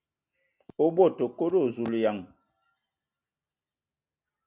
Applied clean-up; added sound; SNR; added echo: none; none; none; none.